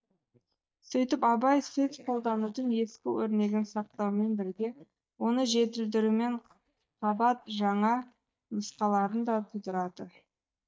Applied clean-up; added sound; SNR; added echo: neural mask model DeepFilterNet 3.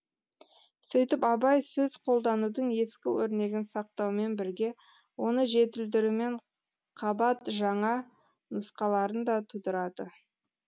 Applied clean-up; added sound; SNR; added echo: none; none; none; none.